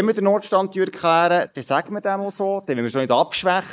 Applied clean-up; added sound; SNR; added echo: neural mask model Resemble Enhance denoiser.